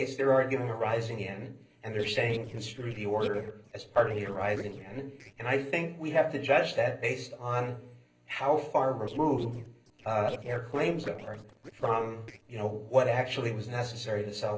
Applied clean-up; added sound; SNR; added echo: neural separator model SepFormer DNS4.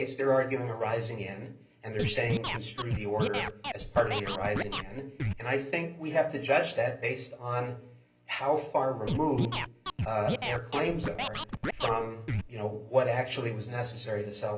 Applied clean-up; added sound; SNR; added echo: none; Scratching (performance technique); 3 dB; reverberation time 0.5 s.